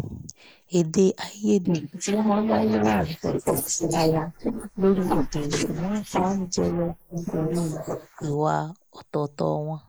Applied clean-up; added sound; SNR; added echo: neural mask model Resemble Enhance denoiser.